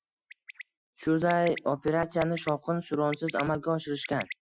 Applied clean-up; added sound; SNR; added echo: classical method Wiener filter.